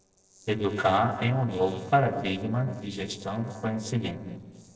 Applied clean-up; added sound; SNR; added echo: neural separator model SepFormer DNS4.